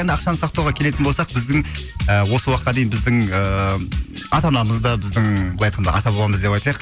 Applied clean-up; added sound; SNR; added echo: none; none; none; none.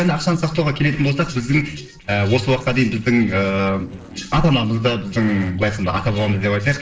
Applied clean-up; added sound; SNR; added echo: neural separator model SepFormer DNS4.